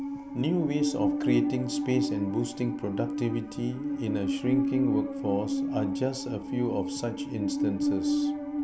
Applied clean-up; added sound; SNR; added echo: none; Musical instrument; -1 dB; none.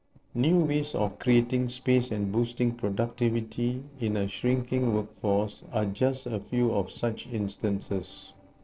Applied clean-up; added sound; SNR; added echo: neural separator model SepFormer DNS4.